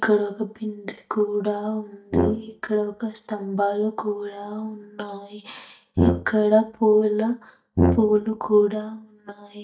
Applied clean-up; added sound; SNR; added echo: neural mask model DeepFilterNet 3.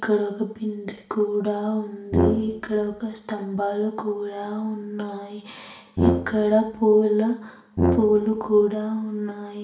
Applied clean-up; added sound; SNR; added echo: none; Brass instrument; 2 dB; reverberation time 0.7 s.